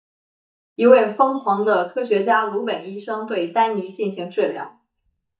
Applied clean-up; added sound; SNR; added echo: neural mask model DeepFilterNet 3.